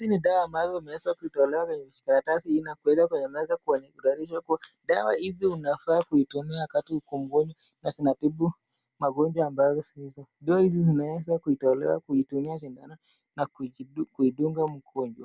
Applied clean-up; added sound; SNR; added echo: none; none; none; none.